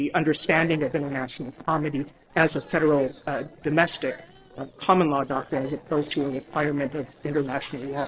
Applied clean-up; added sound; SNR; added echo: neural separator model SepFormer DNS4.